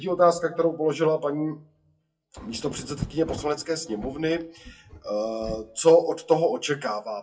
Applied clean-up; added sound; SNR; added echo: classical method WPE with log-MMSE.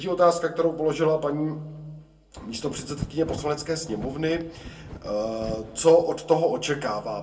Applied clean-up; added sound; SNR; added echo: none; Wind; 14 dB; reverberation time 0.2 s.